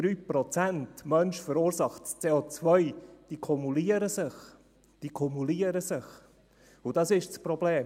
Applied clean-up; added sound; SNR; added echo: none; none; none; none.